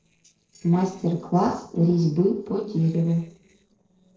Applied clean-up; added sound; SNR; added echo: neural separator model SepFormer DNS4.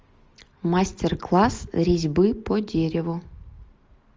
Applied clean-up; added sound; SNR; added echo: none; none; none; none.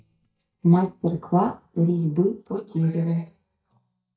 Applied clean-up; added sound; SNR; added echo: neural mask model DeepFilterNet 3.